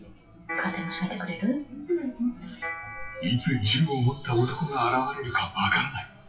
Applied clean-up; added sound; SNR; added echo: classical method WPE with log-MMSE.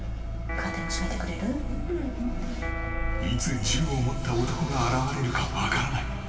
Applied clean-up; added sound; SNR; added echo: none; Piano; 10 dB; reverberation time 2.4 s.